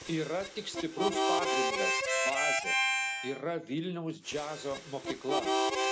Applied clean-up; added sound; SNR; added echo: none; Harmonica; -5 dB; none.